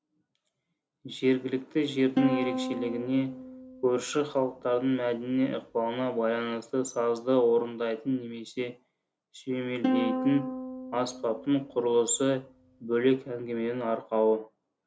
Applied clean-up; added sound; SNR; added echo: none; Plucked string instrument; 6 dB; none.